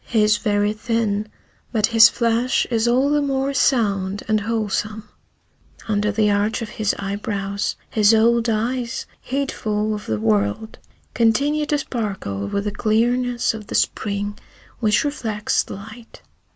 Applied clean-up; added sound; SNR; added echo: none; none; none; none.